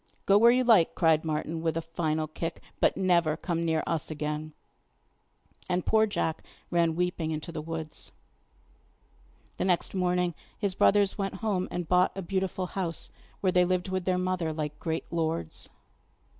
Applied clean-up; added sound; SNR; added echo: none; none; none; none.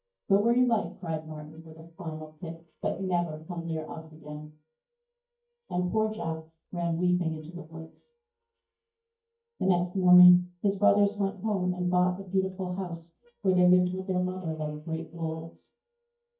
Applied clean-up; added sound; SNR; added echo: neural mask model DeepFilterNet 3.